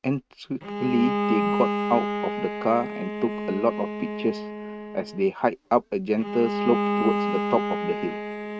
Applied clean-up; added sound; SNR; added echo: neural mask model RNNoise.